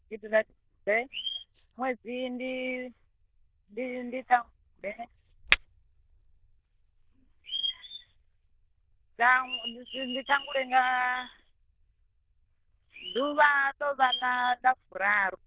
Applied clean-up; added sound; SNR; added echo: neural diffusion model UNIVERSE++.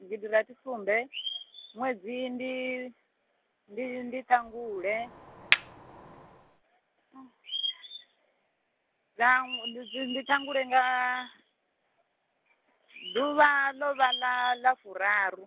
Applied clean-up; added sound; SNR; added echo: none; Chink, clink; 4 dB; none.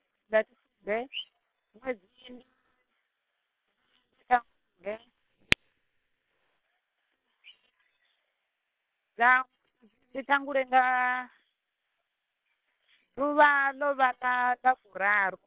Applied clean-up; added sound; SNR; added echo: neural separator model SepFormer WHAM!.